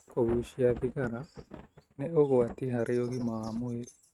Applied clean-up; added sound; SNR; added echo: neural mask model RNNoise.